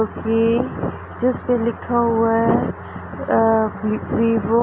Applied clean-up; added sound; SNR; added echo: none; none; none; none.